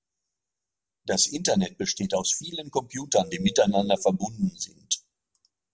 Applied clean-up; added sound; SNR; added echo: none; Bird; 15 dB; none.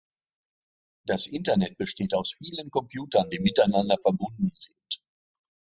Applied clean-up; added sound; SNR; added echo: classical method spectral subtraction.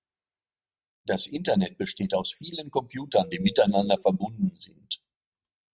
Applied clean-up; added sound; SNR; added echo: neural mask model RNNoise.